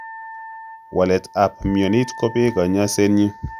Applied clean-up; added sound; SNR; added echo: none; Wind instrument, woodwind instrument; 17 dB; none.